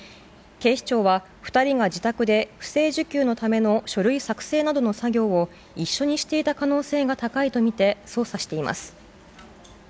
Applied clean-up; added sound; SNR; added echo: none; none; none; none.